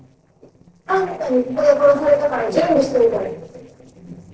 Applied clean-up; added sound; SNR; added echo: neural separator model SepFormer DNS4.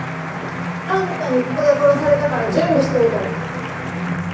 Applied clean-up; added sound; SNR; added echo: none; Applause; 11 dB; reverberation time 0.6 s.